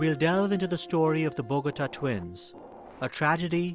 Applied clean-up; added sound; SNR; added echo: none; Train; 20 dB; none.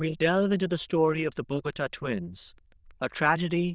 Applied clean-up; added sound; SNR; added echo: neural diffusion model UNIVERSE++.